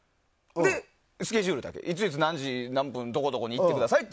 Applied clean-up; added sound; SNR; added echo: none; none; none; none.